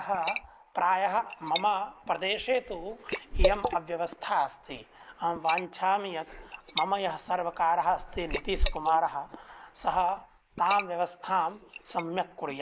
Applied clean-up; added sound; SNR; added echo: neural mask model Resemble Enhance denoiser.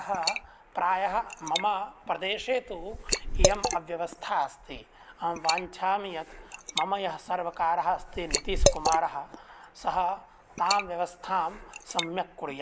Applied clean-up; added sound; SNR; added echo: none; Liquid; 2 dB; none.